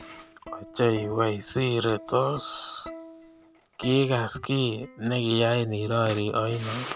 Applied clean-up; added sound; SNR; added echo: none; Plucked string instrument; 20 dB; none.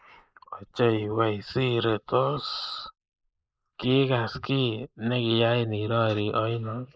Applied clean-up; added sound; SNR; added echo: neural mask model Resemble Enhance denoiser.